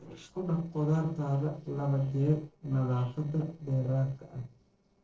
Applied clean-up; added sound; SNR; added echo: neural separator model SepFormer DNS4.